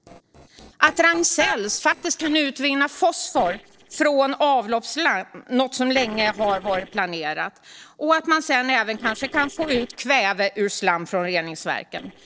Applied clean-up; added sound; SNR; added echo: neural separator model SepFormer DNS4.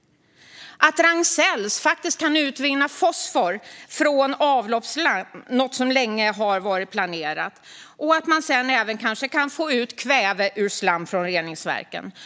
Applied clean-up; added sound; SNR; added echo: none; none; none; none.